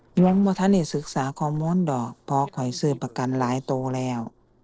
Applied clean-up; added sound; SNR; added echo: neural separator model SepFormer DNS4.